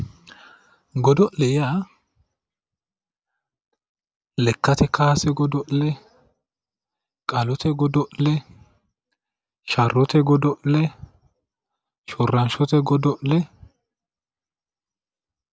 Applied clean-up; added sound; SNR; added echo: none; none; none; none.